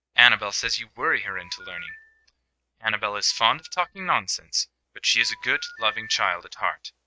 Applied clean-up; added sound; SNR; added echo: neural mask model RNNoise.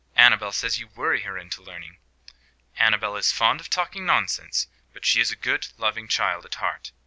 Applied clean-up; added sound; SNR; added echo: none; none; none; none.